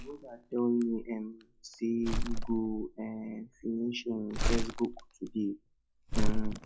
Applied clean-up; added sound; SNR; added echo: classical method log-MMSE.